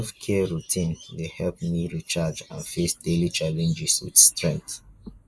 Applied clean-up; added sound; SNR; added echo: neural mask model Resemble Enhance denoiser.